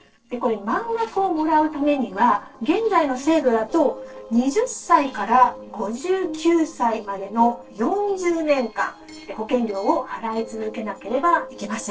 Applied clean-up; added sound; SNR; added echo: neural separator model SepFormer DNS4.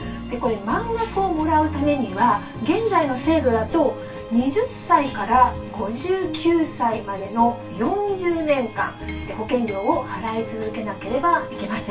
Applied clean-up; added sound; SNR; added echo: none; Chink, clink; 19 dB; reverberation time 0.1 s.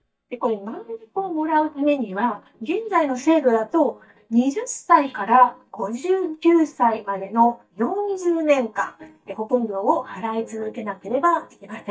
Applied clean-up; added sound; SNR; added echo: neural mask model DeepFilterNet 3.